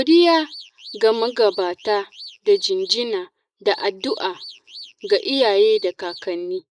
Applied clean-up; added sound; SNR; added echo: neural mask model Resemble Enhance denoiser.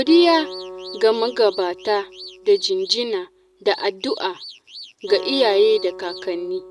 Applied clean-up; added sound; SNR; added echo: none; Acoustic guitar + Alarm / Car; 15 dB; none.